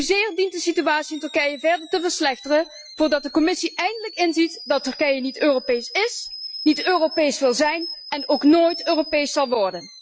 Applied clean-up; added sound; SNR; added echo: classical method Wiener filter.